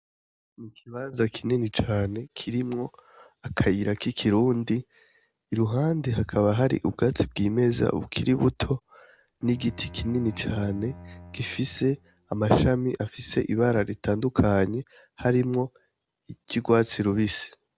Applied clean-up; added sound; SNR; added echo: none; Bowed string instrument; 19 dB; none.